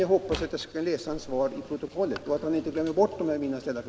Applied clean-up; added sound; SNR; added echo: none; Drawer open or close; 17 dB; none.